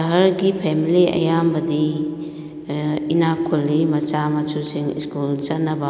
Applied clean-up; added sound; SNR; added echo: none; none; none; none.